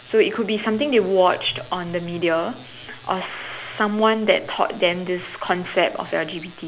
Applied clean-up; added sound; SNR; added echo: none; none; none; none.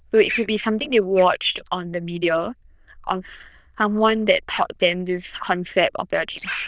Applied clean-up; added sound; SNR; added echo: neural diffusion model UNIVERSE++.